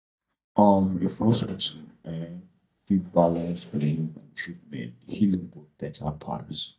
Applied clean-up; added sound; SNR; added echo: neural mask model DeepFilterNet 3.